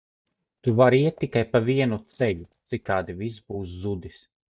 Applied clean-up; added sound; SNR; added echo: neural mask model DeepFilterNet 3.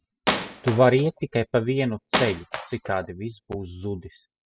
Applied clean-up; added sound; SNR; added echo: classical method spectral subtraction.